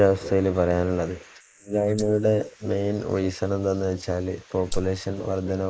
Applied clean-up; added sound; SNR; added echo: neural mask model Resemble Enhance denoiser.